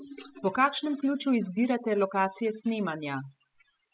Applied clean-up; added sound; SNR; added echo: classical method spectral subtraction.